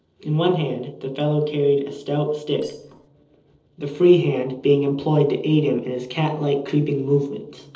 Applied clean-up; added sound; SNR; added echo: neural separator model SepFormer DNS4.